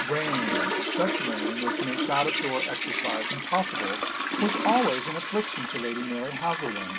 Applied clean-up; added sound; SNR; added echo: none; Toilet flush; -1 dB; none.